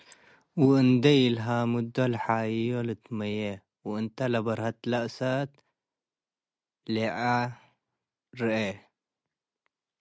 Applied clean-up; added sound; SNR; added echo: none; none; none; none.